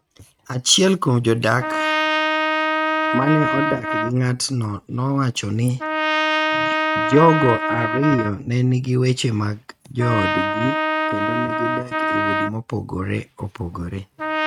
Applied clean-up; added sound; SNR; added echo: neural mask model RNNoise.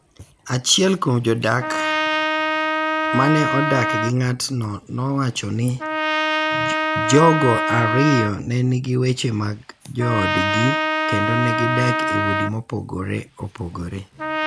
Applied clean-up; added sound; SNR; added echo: none; Trumpet; 2 dB; none.